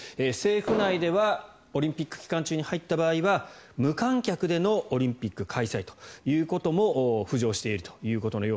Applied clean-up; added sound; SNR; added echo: none; Explosion; 6 dB; none.